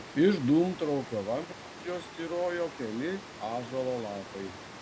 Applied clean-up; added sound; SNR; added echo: none; Water; 14 dB; none.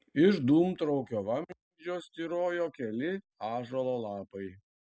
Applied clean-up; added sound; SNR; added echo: none; none; none; none.